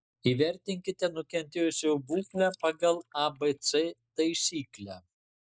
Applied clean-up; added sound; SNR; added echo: neural mask model Resemble Enhance denoiser.